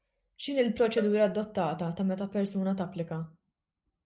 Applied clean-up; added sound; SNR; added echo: none; Cowbell; 18 dB; none.